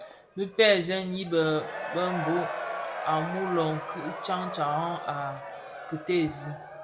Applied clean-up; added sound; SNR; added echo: none; Crowd / Cheering; 8 dB; reverberation time 0.7 s.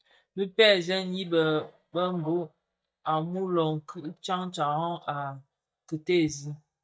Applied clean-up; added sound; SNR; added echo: neural mask model DeepFilterNet 3.